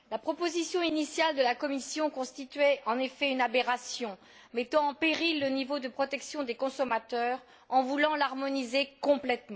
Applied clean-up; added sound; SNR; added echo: none; none; none; none.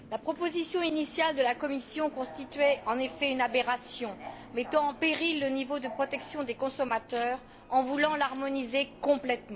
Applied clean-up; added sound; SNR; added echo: none; Subway, metro, underground + Printer; 17 dB; none.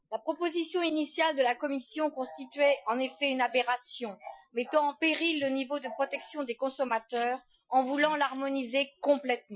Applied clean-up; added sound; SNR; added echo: classical method Wiener filter.